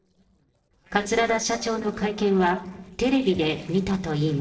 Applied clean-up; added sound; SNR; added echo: neural separator model SepFormer DNS4.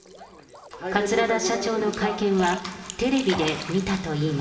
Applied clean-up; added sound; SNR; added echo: none; Splash, splatter; 14 dB; reverberation time 2.3 s.